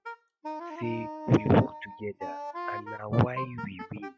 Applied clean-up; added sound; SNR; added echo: classical method log-MMSE.